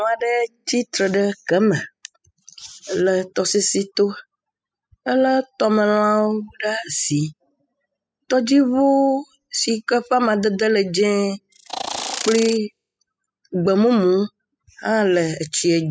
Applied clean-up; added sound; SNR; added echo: classical method spectral subtraction.